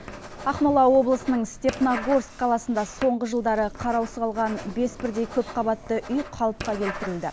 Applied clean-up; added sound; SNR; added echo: none; Writing; 14 dB; none.